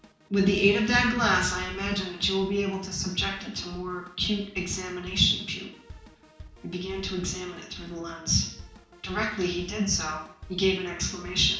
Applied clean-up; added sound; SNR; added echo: none; Drum kit; 19 dB; reverberation time 0.6 s.